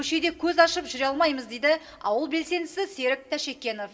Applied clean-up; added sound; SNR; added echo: none; none; none; reverberation time 0.4 s.